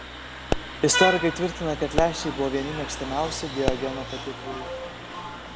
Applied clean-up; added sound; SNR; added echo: none; Vehicle horn, car horn, honking + Explosion; 3 dB; none.